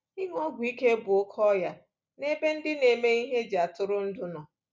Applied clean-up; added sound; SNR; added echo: none; none; none; none.